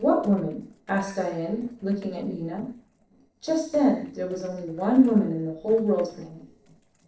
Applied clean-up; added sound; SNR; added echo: neural separator model SepFormer DNS4.